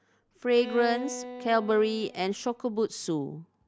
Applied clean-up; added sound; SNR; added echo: none; Bowed string instrument; 13 dB; none.